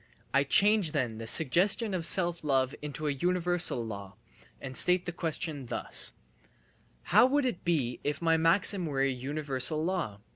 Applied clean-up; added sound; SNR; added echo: none; none; none; none.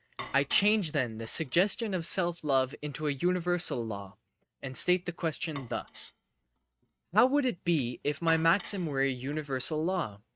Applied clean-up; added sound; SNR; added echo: neural mask model RNNoise.